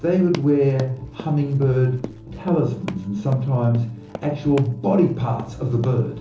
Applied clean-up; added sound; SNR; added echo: none; Run; 17 dB; reverberation time 1.2 s.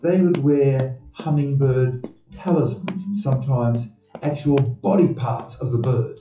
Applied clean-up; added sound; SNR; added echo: classical method WPE with log-MMSE.